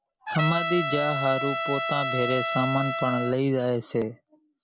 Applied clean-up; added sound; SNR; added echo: none; Trumpet; 2 dB; none.